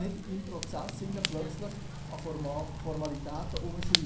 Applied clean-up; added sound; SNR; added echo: none; Fire / Rain; -2 dB; reverberation time 0.5 s.